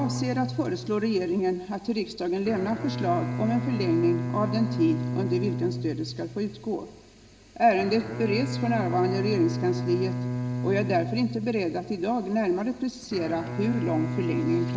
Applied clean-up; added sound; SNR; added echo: none; Bowed string instrument; 5 dB; reverberation time 2.1 s.